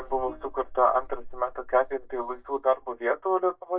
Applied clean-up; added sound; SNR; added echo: neural mask model DeepFilterNet 3.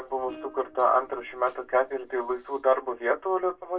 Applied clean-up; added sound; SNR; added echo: neural separator model SepFormer DNS4.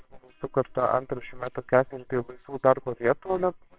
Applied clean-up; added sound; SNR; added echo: neural separator model SepFormer WHAMR!.